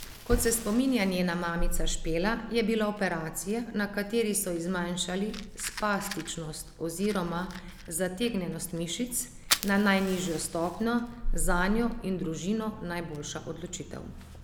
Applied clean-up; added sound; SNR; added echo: none; Fire; 6 dB; none.